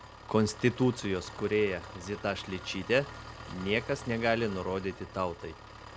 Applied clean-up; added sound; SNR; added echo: none; Engine; 14 dB; none.